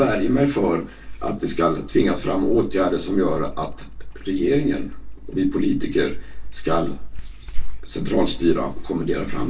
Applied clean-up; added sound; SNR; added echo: neural separator model SepFormer DNS4.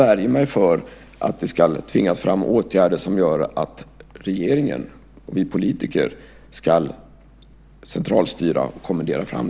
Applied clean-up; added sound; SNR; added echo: none; none; none; none.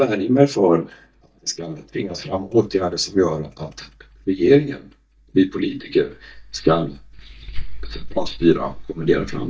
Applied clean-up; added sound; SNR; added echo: neural mask model DeepFilterNet 3.